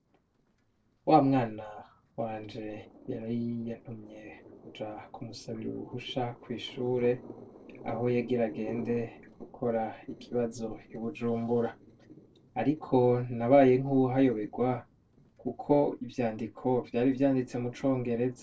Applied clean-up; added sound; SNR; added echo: neural separator model SepFormer DNS4.